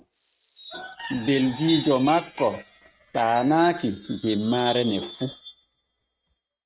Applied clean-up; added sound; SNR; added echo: neural mask model RNNoise.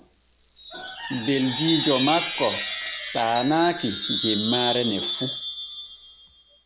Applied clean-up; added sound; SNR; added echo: none; Wind chime; 4 dB; none.